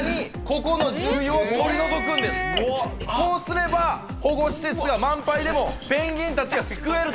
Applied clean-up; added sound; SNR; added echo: none; Domestic sounds, home sounds; 12 dB; none.